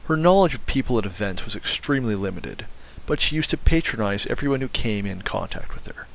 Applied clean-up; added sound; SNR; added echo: none; none; none; none.